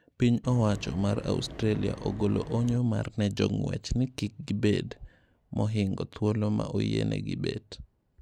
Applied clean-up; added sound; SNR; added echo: none; Wind; 13 dB; none.